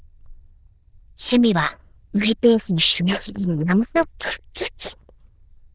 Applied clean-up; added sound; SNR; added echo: neural diffusion model UNIVERSE++.